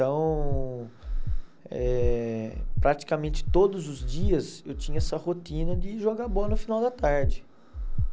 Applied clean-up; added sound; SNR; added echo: none; Breathing; -1 dB; none.